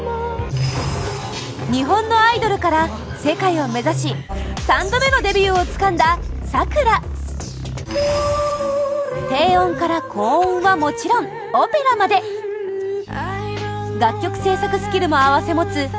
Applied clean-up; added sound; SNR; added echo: none; none; none; none.